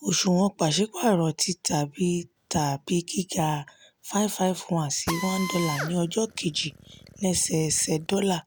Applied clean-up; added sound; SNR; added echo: none; Drill; 11 dB; none.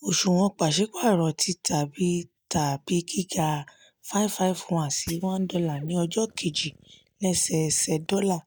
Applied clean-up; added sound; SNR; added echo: neural mask model DeepFilterNet 3.